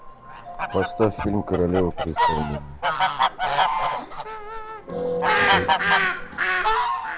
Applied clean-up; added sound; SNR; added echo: none; Fowl; -4 dB; none.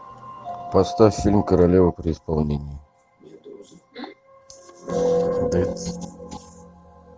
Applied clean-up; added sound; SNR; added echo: none; none; none; none.